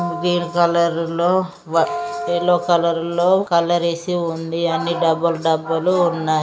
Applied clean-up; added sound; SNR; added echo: none; none; none; none.